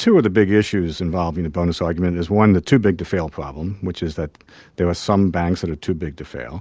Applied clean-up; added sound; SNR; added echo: none; none; none; none.